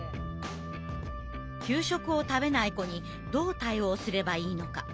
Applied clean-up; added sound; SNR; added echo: none; Wind instrument, woodwind instrument; 15 dB; none.